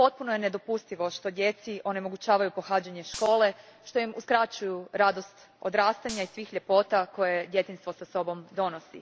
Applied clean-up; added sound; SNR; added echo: none; Gunshot, gunfire; 18 dB; none.